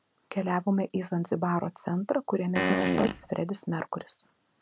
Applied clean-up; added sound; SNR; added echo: none; Fart; -2 dB; none.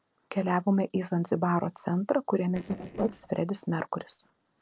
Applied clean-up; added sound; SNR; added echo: neural separator model SepFormer DNS4.